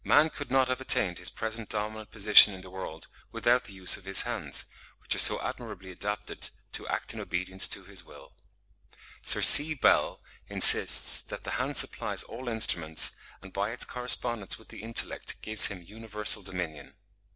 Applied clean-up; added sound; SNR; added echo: none; none; none; none.